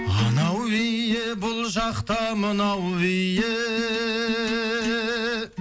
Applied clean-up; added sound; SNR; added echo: none; none; none; none.